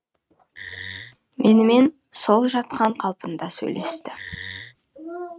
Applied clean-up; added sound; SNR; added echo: neural mask model RNNoise.